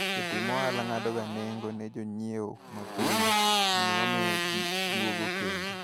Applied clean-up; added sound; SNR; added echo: none; Motorcycle; -5 dB; none.